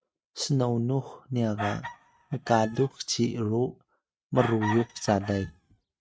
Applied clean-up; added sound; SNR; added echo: neural mask model RNNoise.